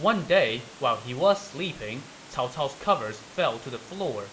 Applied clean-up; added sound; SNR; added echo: none; Water; 19 dB; reverberation time 2.1 s.